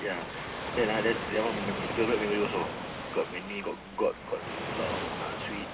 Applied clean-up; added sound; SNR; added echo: none; Waves, surf; 3 dB; reverberation time 0.2 s.